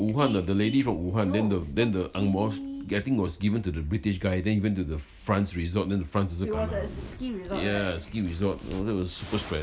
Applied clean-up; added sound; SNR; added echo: none; none; none; none.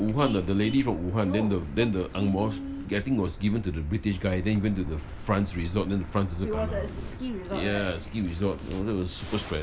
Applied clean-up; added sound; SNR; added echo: none; Car; 13 dB; none.